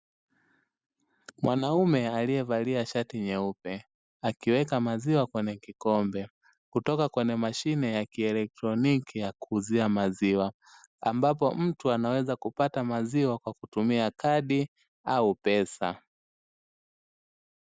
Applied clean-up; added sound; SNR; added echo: none; none; none; none.